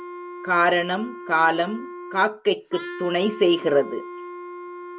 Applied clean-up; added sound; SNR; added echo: none; Wind instrument, woodwind instrument; 12 dB; none.